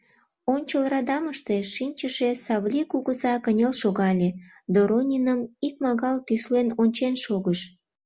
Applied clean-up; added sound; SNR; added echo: none; none; none; none.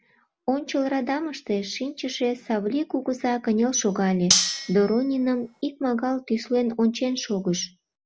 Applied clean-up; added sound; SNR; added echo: none; Cutlery, silverware; 1 dB; none.